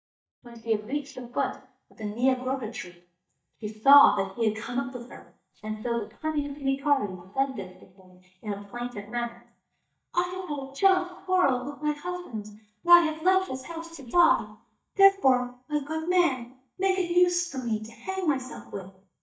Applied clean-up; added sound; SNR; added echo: neural mask model DeepFilterNet 3.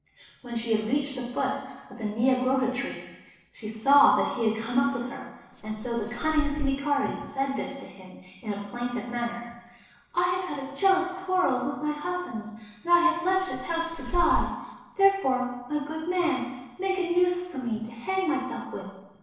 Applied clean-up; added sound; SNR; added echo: neural separator model SepFormer DNS4.